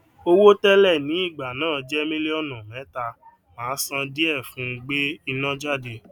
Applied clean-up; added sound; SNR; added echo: none; none; none; none.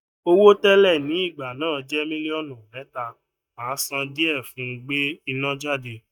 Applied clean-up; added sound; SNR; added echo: neural mask model DeepFilterNet 3.